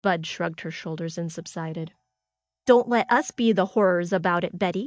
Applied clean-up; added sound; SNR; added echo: neural mask model DeepFilterNet 3.